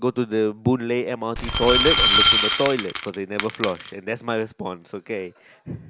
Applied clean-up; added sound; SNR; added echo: none; Glass; -3 dB; none.